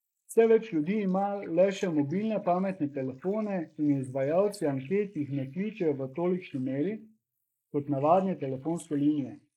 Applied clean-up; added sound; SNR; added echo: neural mask model Resemble Enhance denoiser.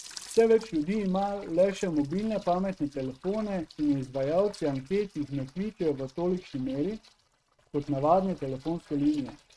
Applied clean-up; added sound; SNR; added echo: neural mask model RNNoise.